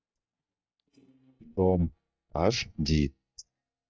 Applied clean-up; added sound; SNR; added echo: neural mask model DeepFilterNet 3.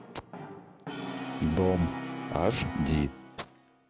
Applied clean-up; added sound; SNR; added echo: none; Brass instrument; 7 dB; none.